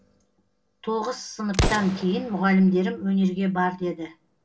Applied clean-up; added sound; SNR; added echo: none; Explosion; 9 dB; reverberation time 0.2 s.